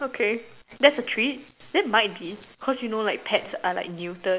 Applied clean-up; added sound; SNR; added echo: none; none; none; none.